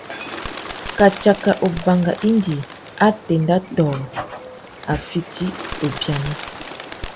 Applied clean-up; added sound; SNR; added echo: none; Bird; 12 dB; none.